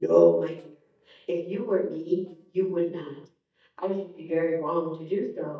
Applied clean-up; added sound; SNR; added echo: neural mask model DeepFilterNet 3.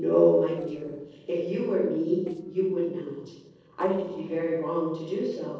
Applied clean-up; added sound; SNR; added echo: neural separator model SepFormer DNS4.